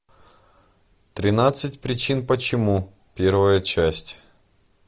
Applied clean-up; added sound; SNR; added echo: none; none; none; none.